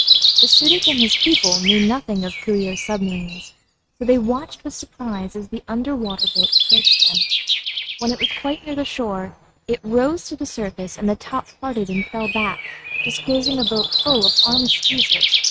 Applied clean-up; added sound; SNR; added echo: neural mask model RNNoise.